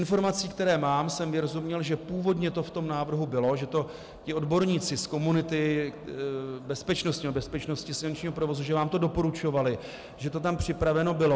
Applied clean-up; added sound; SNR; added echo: none; none; none; none.